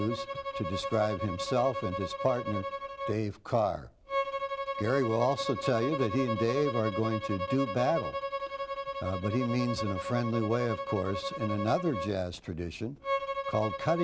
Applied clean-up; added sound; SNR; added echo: none; Bowed string instrument; 4 dB; none.